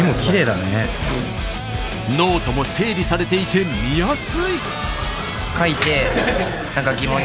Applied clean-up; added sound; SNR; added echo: none; none; none; none.